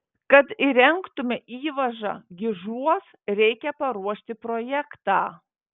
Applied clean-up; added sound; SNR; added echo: none; none; none; none.